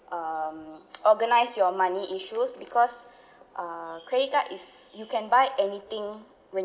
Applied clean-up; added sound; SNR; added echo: none; none; none; none.